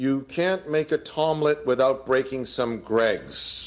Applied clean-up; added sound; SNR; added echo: none; none; none; none.